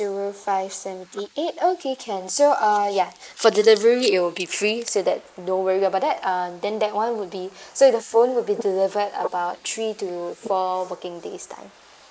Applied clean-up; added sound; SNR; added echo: neural mask model Resemble Enhance denoiser.